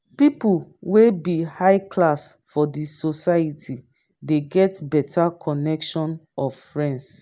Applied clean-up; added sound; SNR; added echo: none; none; none; none.